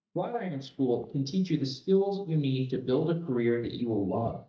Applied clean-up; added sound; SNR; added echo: neural mask model DeepFilterNet 3.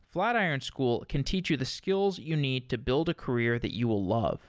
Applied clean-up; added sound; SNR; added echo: none; none; none; none.